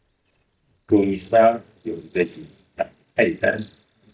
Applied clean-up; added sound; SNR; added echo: neural mask model DeepFilterNet 3.